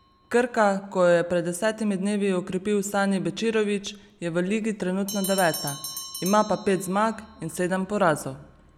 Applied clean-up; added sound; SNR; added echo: none; Bell; 17 dB; none.